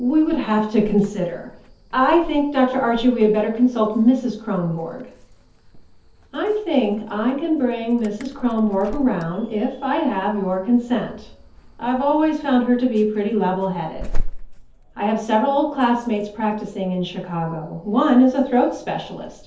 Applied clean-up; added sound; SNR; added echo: none; Alarm / Insect; 11 dB; reverberation time 0.5 s.